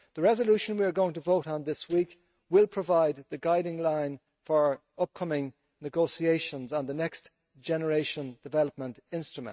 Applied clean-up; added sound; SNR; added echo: neural mask model RNNoise.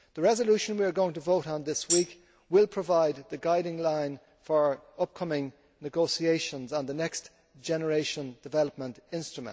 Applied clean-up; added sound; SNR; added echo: none; Tambourine; 5 dB; none.